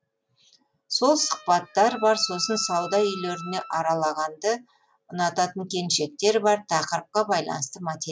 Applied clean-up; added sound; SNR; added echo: none; Wind instrument, woodwind instrument; 15 dB; none.